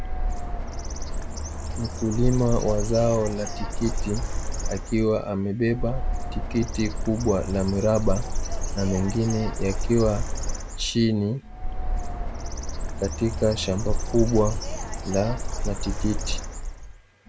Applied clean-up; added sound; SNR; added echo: none; Bird; 1 dB; none.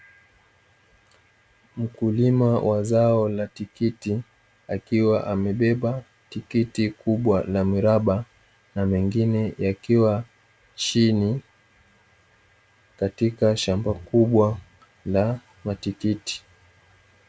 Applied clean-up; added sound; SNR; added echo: none; none; none; none.